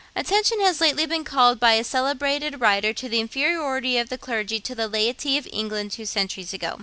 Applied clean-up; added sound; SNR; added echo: none; none; none; none.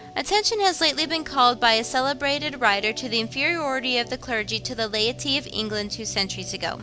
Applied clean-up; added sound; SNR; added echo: none; Organ; 17 dB; none.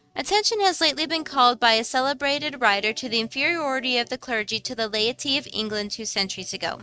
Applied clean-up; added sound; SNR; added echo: neural mask model RNNoise.